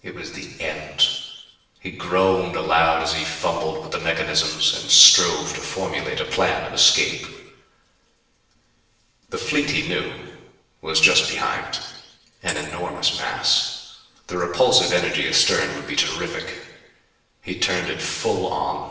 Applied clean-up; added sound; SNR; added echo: none; none; none; reverberation time 1.0 s.